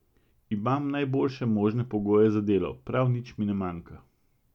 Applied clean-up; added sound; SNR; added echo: none; none; none; none.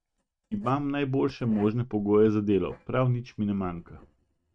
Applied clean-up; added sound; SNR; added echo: neural mask model RNNoise.